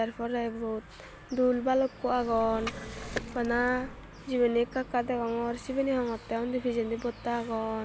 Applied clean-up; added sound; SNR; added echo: none; Liquid; 10 dB; none.